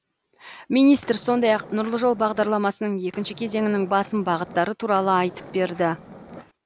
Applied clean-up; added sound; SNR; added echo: none; Skateboard; 19 dB; none.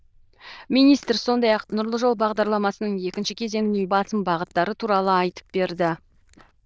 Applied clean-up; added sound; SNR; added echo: neural diffusion model UNIVERSE++.